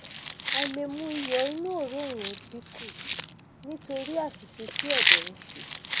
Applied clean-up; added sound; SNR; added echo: none; Chewing, mastication; -3 dB; none.